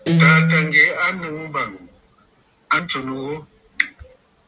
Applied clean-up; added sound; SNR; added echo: none; Guitar; -1 dB; none.